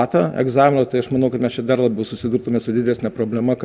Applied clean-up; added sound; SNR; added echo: none; none; none; none.